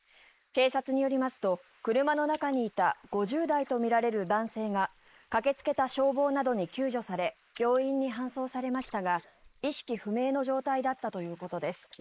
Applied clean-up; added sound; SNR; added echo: neural mask model Resemble Enhance denoiser.